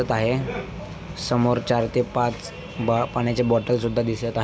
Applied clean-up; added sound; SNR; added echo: none; none; none; none.